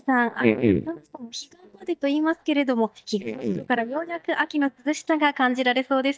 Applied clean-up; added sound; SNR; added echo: neural mask model DeepFilterNet 3.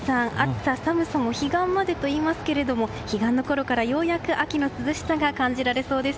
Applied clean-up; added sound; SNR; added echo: none; none; none; none.